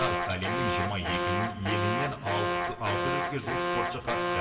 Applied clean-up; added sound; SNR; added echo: none; Alarm; -3 dB; reverberation time 2.3 s.